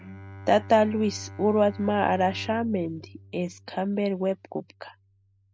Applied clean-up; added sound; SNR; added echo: none; Bowed string instrument; 17 dB; none.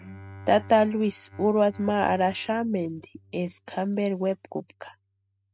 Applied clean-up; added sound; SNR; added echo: neural mask model RNNoise.